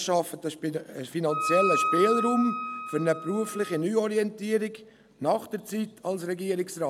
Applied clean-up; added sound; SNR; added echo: none; Wind instrument, woodwind instrument; 2 dB; none.